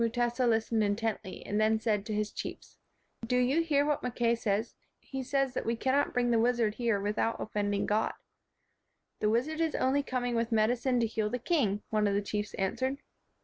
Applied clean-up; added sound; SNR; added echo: none; none; none; none.